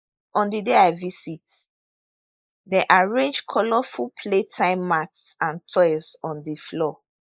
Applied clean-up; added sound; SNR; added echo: neural mask model Resemble Enhance denoiser.